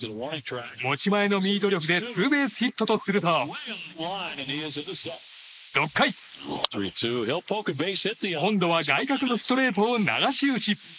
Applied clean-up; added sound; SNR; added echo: neural mask model Resemble Enhance denoiser.